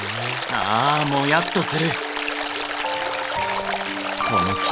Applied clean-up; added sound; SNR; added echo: none; Stream; 2 dB; none.